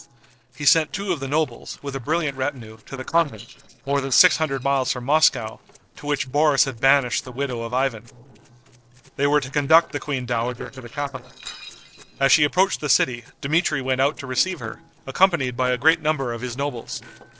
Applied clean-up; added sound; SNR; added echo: neural separator model SepFormer DNS4.